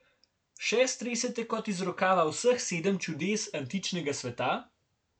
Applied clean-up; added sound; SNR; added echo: none; none; none; none.